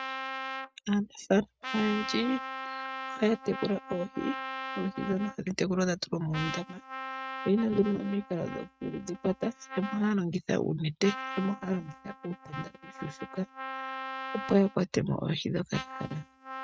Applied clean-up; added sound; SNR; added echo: neural mask model RNNoise.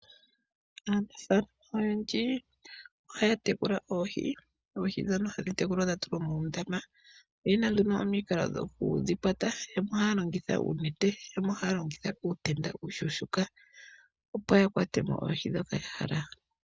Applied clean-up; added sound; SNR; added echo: none; none; none; none.